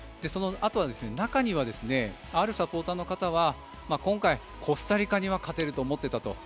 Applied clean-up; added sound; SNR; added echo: none; none; none; none.